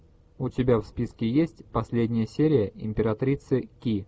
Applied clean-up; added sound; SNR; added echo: none; none; none; none.